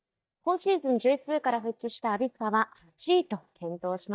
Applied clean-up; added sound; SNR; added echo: neural mask model DeepFilterNet 3.